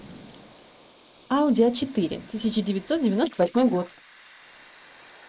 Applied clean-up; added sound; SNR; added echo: neural mask model Resemble Enhance denoiser.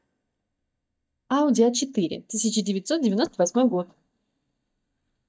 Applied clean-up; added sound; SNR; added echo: neural mask model DeepFilterNet 3.